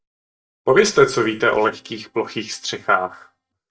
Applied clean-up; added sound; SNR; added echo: neural mask model DeepFilterNet 3.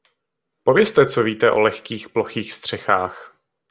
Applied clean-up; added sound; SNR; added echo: none; none; none; none.